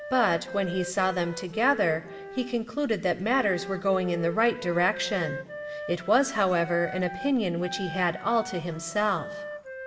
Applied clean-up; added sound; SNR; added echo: none; Wind instrument, woodwind instrument; 12 dB; reverberation time 1.0 s.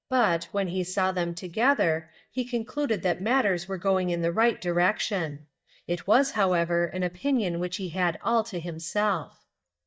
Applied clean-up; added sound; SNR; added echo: neural mask model DeepFilterNet 3.